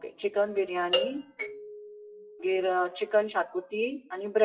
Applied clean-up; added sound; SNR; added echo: classical method WPE with log-MMSE.